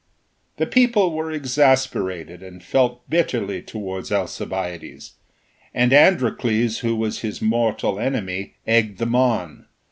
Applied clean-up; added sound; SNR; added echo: none; none; none; none.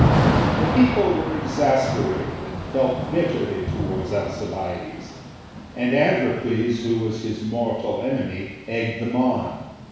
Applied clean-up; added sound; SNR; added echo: none; Thunder / Rain; 3 dB; reverberation time 1.1 s.